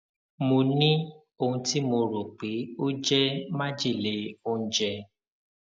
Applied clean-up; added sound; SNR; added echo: none; none; none; none.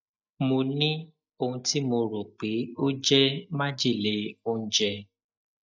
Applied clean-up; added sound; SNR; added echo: neural mask model DeepFilterNet 3.